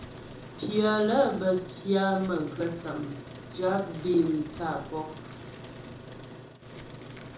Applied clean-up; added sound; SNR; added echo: none; Truck; 14 dB; reverberation time 0.6 s.